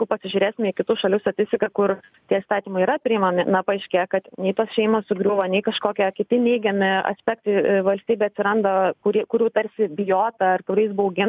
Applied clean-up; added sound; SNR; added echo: none; none; none; none.